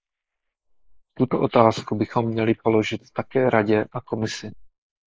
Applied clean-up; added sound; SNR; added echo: neural mask model Resemble Enhance denoiser.